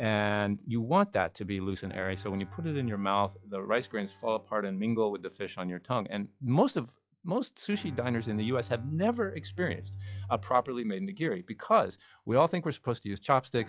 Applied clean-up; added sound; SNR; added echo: classical method log-MMSE.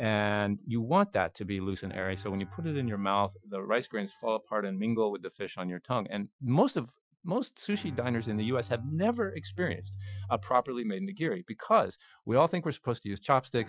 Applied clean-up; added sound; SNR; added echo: classical method Wiener filter.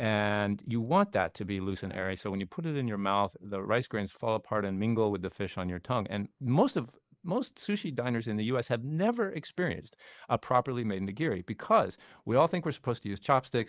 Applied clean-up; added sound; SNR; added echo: neural mask model Resemble Enhance denoiser.